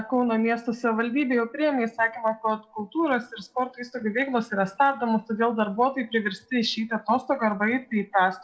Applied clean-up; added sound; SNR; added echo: none; none; none; none.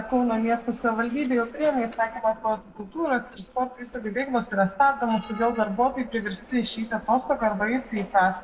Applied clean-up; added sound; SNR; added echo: neural separator model SepFormer DNS4.